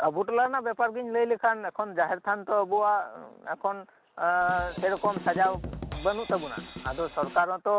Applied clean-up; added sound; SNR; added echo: none; Drum kit; 10 dB; none.